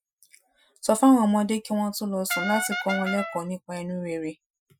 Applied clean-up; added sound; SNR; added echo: classical method Wiener filter.